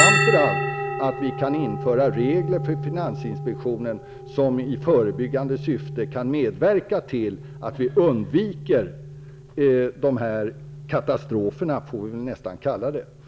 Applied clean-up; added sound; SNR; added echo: none; Bell; 5 dB; none.